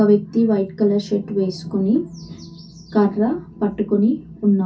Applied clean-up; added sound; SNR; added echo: none; none; none; reverberation time 0.3 s.